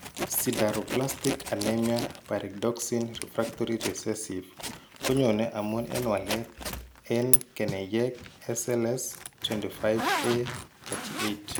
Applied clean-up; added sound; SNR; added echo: none; Zipper (clothing); 5 dB; none.